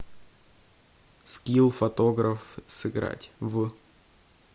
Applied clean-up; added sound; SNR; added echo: none; none; none; none.